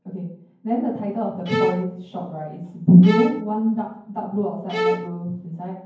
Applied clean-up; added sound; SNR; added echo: none; Bowed string instrument; 4 dB; reverberation time 0.9 s.